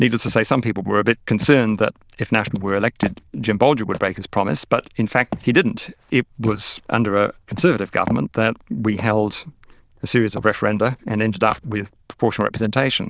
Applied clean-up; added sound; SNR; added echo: neural diffusion model UNIVERSE++.